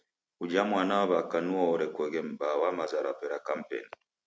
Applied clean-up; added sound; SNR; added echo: none; none; none; none.